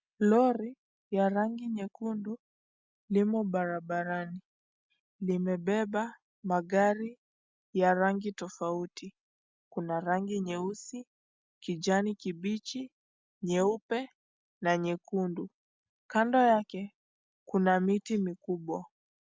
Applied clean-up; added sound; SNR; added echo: none; none; none; none.